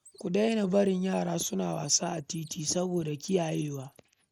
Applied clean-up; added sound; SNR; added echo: neural mask model RNNoise.